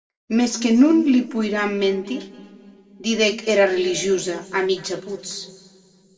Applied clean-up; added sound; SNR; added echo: none; none; none; reverberation time 2.0 s.